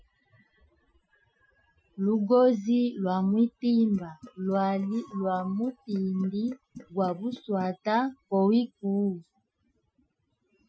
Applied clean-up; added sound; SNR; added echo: classical method Wiener filter.